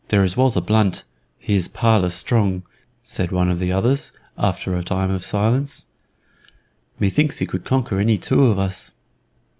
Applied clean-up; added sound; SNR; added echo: none; none; none; none.